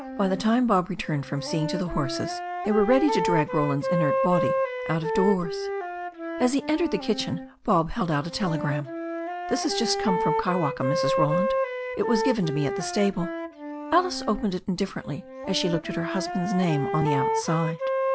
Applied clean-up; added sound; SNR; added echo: none; Wind instrument, woodwind instrument; 3 dB; none.